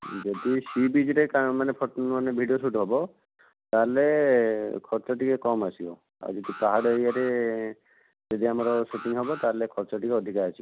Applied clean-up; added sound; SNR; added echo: none; Alarm; 18 dB; none.